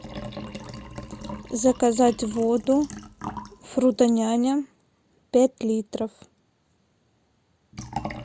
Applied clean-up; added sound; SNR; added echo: none; Liquid; 14 dB; none.